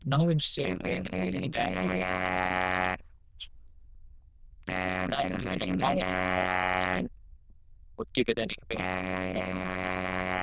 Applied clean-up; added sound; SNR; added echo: neural diffusion model UNIVERSE++.